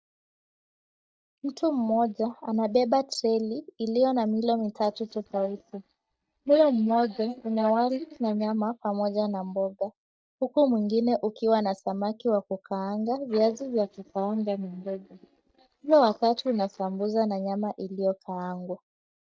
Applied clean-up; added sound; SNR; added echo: neural mask model DeepFilterNet 3.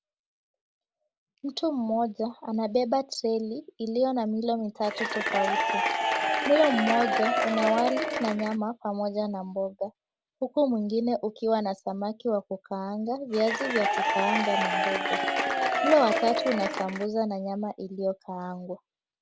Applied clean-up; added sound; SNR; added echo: none; Applause / Crowd / Cheering; -1 dB; none.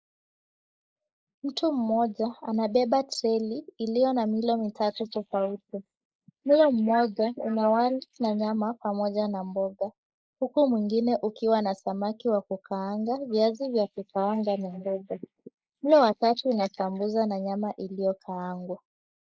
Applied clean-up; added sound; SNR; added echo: neural mask model Resemble Enhance denoiser.